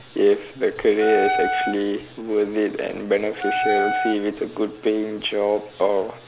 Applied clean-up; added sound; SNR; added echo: none; Wind instrument, woodwind instrument; 3 dB; none.